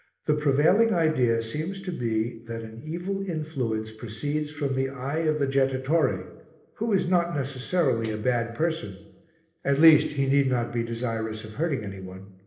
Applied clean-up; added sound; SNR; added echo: neural separator model SepFormer DNS4.